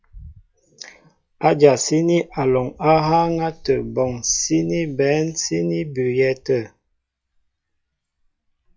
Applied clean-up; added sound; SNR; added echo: classical method log-MMSE.